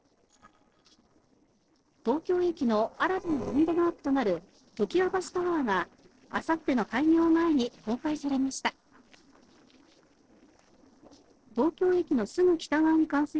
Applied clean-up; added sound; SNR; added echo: neural separator model SepFormer DNS4.